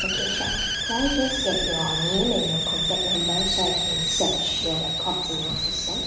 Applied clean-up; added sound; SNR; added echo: none; Hiss; -2 dB; reverberation time 1.0 s.